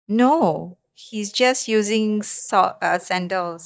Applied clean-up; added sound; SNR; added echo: neural mask model DeepFilterNet 3.